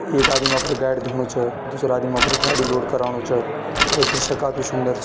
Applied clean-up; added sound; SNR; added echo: none; Bicycle; 3 dB; none.